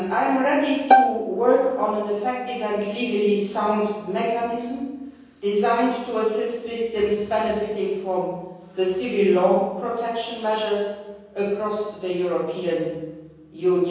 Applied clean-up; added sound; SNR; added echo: none; Bowed string instrument; -4 dB; reverberation time 1.3 s.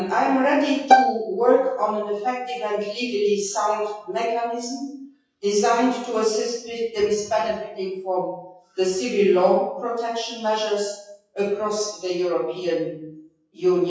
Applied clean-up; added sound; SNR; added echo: classical method WPE with log-MMSE.